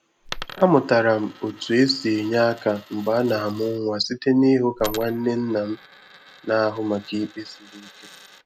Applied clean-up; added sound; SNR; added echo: none; Coin (dropping); 19 dB; none.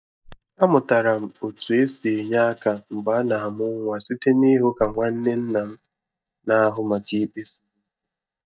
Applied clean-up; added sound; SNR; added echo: neural mask model DeepFilterNet 3.